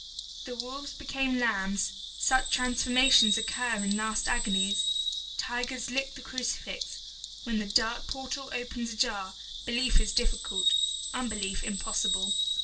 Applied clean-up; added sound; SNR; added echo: none; Bird vocalization, bird call, bird song; 3 dB; reverberation time 0.2 s.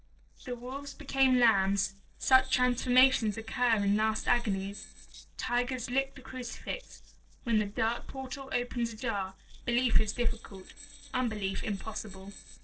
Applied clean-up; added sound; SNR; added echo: neural separator model SepFormer DNS4.